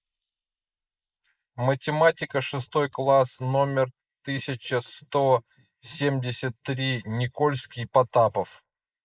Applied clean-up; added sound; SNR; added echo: neural mask model Resemble Enhance denoiser.